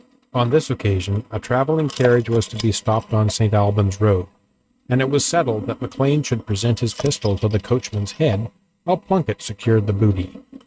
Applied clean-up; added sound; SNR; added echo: neural mask model RNNoise.